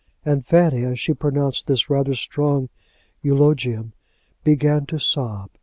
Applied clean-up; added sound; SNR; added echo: none; none; none; none.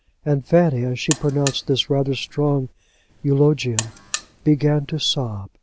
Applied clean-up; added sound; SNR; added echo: none; Alarm; 13 dB; none.